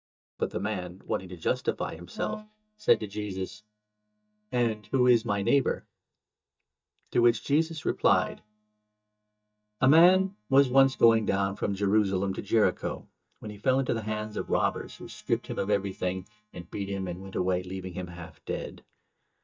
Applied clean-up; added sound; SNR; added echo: neural mask model DeepFilterNet 3.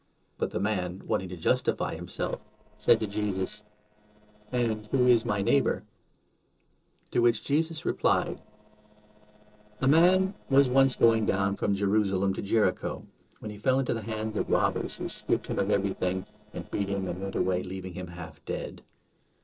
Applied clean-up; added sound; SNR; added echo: neural separator model SepFormer DNS4.